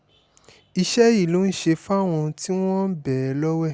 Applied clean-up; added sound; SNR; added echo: none; none; none; none.